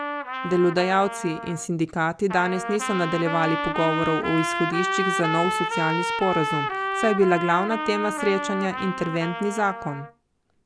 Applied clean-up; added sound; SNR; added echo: none; Trumpet; 4 dB; none.